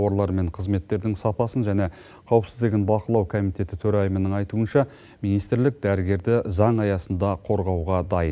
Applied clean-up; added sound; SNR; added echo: none; none; none; none.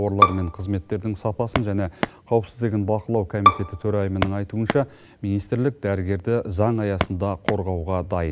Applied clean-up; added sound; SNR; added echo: none; Bowed string instrument + Walk, footsteps; 1 dB; none.